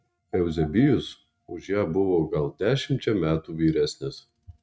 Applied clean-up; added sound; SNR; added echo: neural mask model RNNoise.